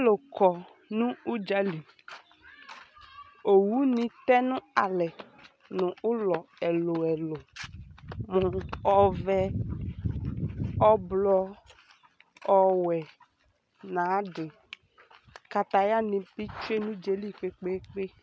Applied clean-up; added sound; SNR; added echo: none; none; none; none.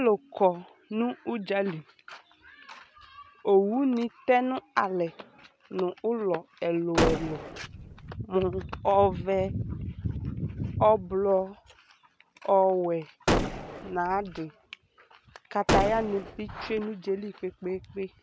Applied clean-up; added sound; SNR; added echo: none; Gunshot, gunfire; 1 dB; none.